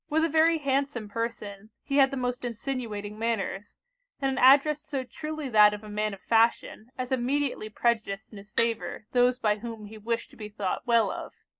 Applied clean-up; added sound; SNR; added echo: neural mask model Resemble Enhance denoiser.